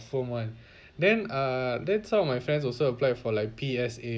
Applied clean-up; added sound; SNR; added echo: none; none; none; none.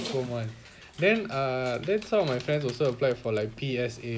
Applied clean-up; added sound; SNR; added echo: none; Dog; 17 dB; none.